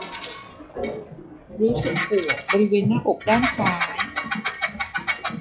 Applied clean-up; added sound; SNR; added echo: classical method log-MMSE.